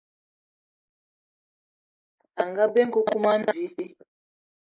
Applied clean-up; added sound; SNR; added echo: neural mask model Resemble Enhance denoiser.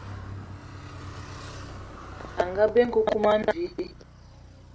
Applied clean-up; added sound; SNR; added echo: none; Car; 13 dB; none.